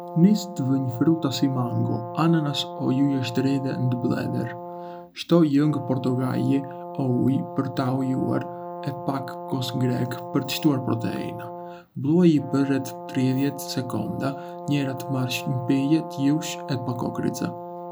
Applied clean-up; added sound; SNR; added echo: none; Brass instrument; 11 dB; none.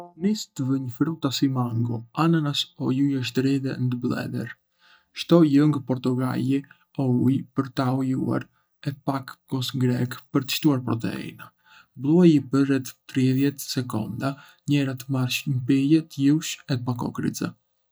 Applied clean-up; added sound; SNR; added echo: neural mask model DeepFilterNet 3.